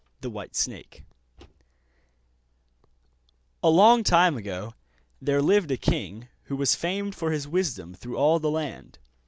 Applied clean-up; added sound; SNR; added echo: none; none; none; none.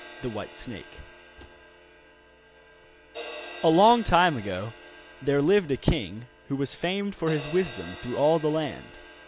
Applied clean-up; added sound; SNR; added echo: none; Crash cymbal; 17 dB; none.